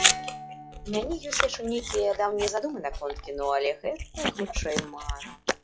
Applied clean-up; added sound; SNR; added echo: classical method log-MMSE.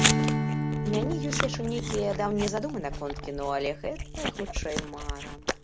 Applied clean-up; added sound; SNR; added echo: none; Strum + Chewing, mastication; -3 dB; none.